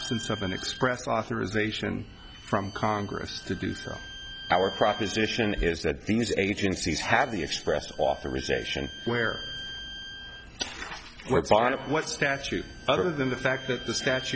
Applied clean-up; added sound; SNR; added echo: none; Bowed string instrument; 15 dB; none.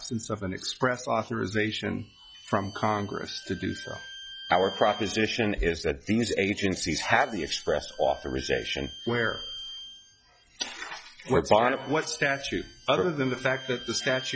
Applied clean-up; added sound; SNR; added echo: classical method log-MMSE.